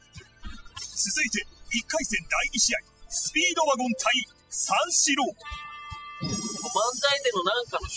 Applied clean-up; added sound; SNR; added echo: classical method spectral subtraction.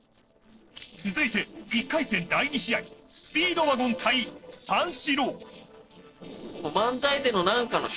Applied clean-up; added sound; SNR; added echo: neural separator model SepFormer DNS4.